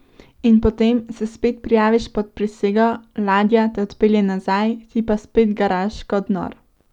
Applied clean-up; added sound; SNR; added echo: none; none; none; none.